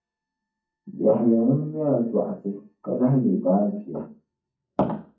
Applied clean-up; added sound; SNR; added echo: neural mask model DeepFilterNet 3.